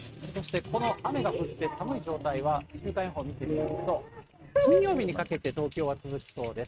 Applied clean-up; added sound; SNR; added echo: neural mask model RNNoise.